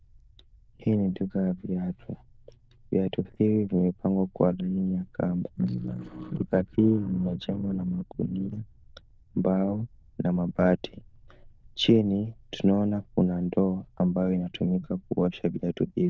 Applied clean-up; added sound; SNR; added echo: neural diffusion model UNIVERSE++.